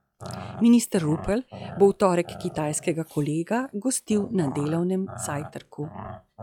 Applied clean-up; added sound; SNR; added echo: classical method log-MMSE.